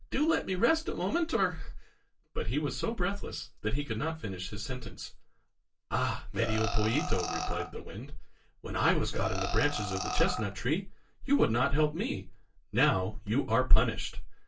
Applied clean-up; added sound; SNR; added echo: none; Burping, eructation; 8 dB; reverberation time 0.2 s.